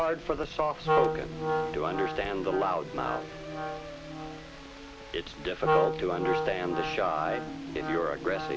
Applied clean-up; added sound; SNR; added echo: none; Wind instrument, woodwind instrument; 1 dB; none.